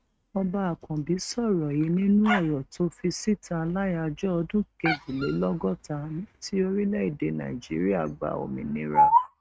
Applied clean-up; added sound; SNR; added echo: neural mask model RNNoise.